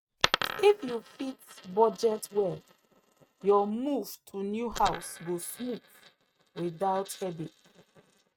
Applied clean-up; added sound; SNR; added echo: neural mask model RNNoise.